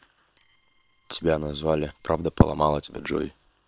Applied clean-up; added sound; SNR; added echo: neural separator model SepFormer WHAM!.